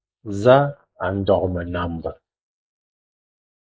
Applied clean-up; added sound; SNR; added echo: neural mask model Resemble Enhance denoiser.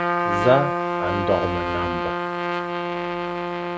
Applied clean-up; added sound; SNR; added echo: none; Trumpet; -2 dB; none.